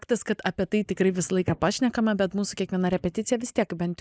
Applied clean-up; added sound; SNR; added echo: neural mask model Resemble Enhance denoiser.